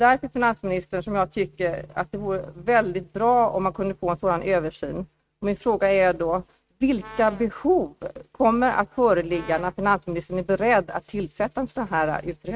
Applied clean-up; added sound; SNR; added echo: neural mask model RNNoise.